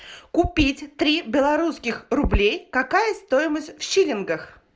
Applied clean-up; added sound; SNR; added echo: none; none; none; none.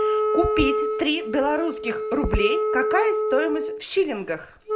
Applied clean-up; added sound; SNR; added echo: none; Wind instrument, woodwind instrument; 0 dB; none.